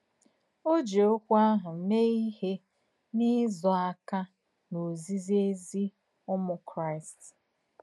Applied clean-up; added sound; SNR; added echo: none; none; none; none.